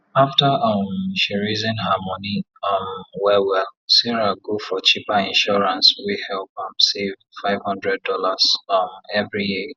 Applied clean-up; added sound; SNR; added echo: none; none; none; none.